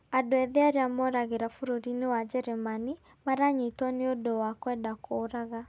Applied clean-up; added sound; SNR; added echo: none; none; none; none.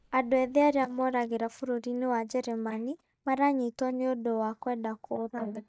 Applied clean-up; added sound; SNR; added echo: neural mask model DeepFilterNet 3.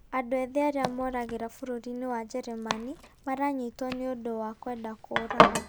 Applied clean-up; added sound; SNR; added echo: none; Domestic sounds, home sounds; -1 dB; none.